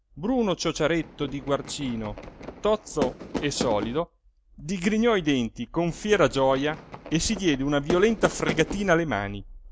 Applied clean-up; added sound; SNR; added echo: none; Fireworks; 10 dB; none.